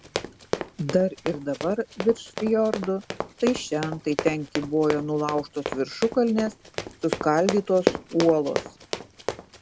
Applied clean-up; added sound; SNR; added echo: none; Run; 7 dB; none.